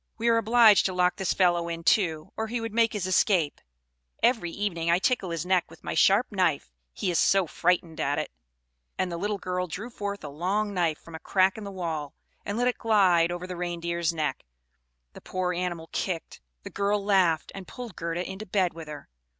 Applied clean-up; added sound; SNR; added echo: none; none; none; none.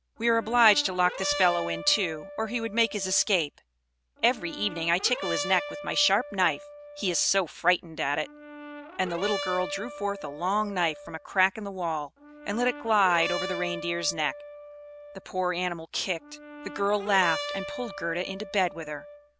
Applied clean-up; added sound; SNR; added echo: none; Brass instrument; 11 dB; none.